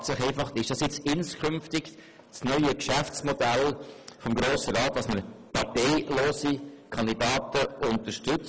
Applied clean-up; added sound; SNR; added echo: none; none; none; none.